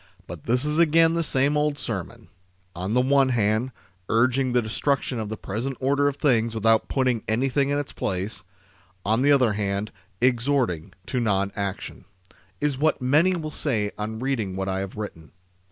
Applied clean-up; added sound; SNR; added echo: none; none; none; none.